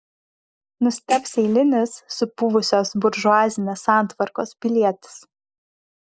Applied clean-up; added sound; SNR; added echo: neural mask model Resemble Enhance denoiser.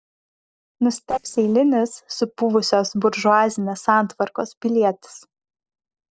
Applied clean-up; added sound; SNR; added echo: neural separator model SepFormer DNS4.